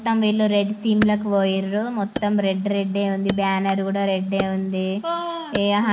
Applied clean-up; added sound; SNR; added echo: none; Wood; 14 dB; none.